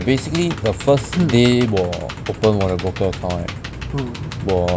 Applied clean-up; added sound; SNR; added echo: none; Computer keyboard; 15 dB; none.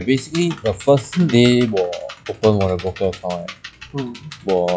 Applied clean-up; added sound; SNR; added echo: classical method log-MMSE.